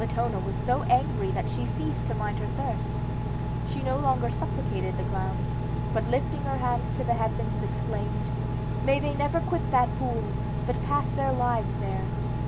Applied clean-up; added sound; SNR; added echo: none; Engine; -2 dB; none.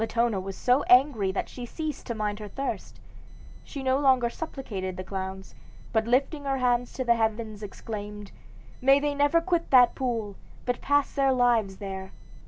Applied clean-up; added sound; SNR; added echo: none; none; none; none.